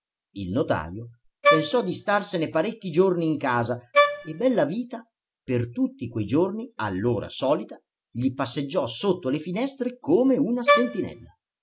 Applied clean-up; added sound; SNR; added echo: none; Wind instrument, woodwind instrument; -3 dB; none.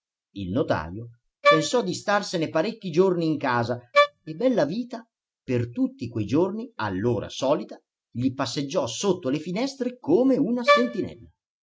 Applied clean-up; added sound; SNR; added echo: neural mask model RNNoise.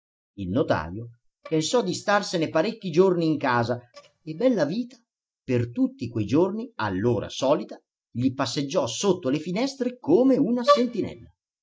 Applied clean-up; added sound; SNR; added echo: neural mask model DeepFilterNet 3.